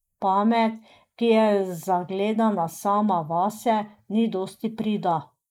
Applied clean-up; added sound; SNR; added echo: neural mask model Resemble Enhance denoiser.